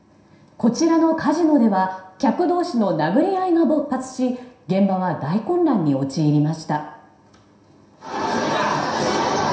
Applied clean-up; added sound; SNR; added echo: none; none; none; reverberation time 0.7 s.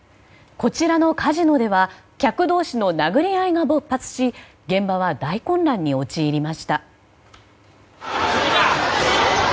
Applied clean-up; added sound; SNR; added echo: none; none; none; none.